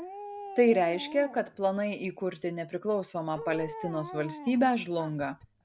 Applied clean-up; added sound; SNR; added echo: none; Dog; 14 dB; none.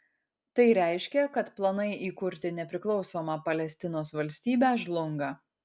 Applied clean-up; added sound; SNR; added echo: none; none; none; none.